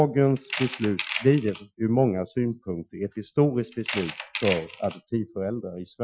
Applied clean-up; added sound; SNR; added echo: classical method Wiener filter.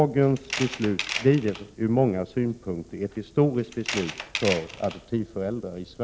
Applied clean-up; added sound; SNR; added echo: none; Tools; 9 dB; none.